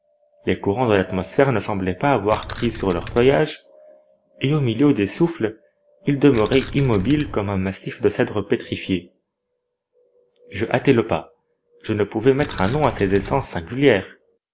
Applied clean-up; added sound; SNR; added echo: none; Keys jangling; 7 dB; none.